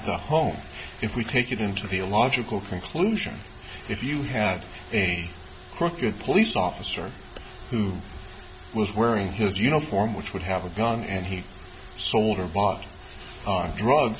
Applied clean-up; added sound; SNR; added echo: none; none; none; none.